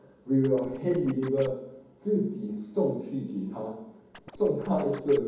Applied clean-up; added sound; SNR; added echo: none; Scratching (performance technique); 19 dB; reverberation time 1.2 s.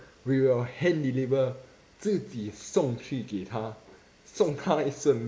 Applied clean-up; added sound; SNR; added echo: none; none; none; none.